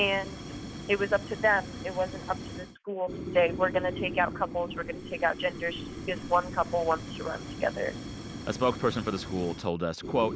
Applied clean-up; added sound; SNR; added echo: none; Fire; 9 dB; none.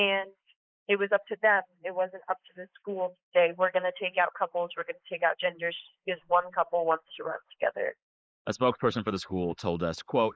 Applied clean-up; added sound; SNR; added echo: neural mask model Resemble Enhance denoiser.